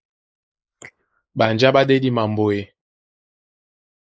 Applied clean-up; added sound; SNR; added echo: neural mask model Resemble Enhance denoiser.